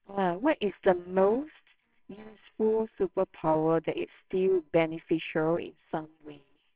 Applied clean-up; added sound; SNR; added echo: neural separator model SepFormer WHAMR!.